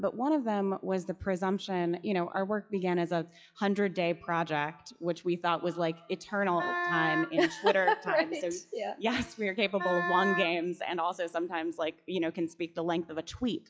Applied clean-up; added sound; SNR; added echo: classical method log-MMSE.